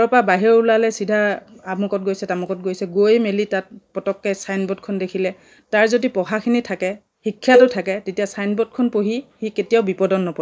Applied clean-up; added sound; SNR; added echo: neural mask model Resemble Enhance denoiser.